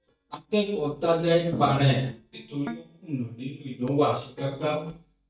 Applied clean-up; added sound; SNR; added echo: neural mask model DeepFilterNet 3.